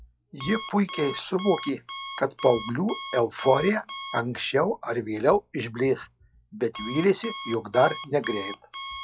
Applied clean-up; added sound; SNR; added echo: classical method log-MMSE.